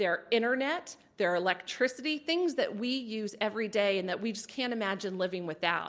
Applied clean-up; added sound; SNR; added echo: none; none; none; none.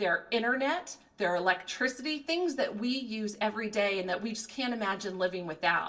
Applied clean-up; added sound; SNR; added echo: none; none; none; reverberation time 0.2 s.